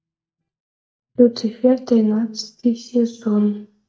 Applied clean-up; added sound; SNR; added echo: neural mask model DeepFilterNet 3.